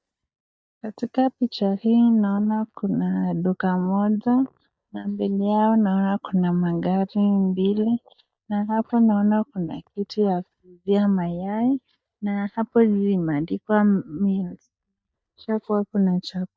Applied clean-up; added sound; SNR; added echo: neural mask model DeepFilterNet 3.